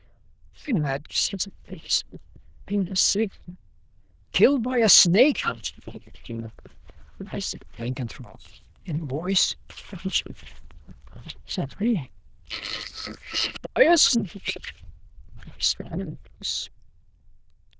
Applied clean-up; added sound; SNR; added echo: neural diffusion model UNIVERSE++.